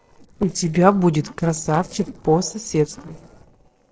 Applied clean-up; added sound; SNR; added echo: neural separator model SepFormer DNS4.